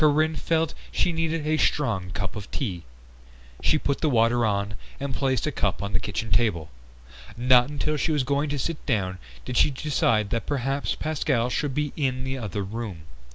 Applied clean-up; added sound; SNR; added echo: none; none; none; none.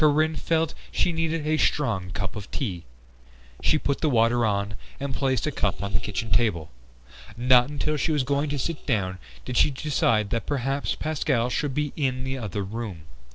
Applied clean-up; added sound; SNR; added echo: neural separator model SepFormer DNS4.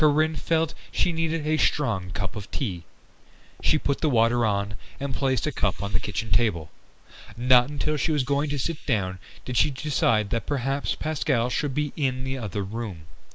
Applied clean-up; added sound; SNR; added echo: neural mask model Resemble Enhance denoiser.